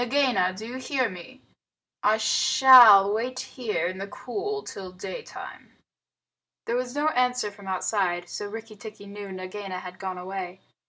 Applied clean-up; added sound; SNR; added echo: none; none; none; none.